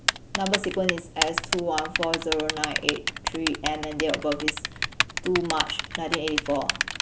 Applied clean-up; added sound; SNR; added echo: none; Typing; 0 dB; none.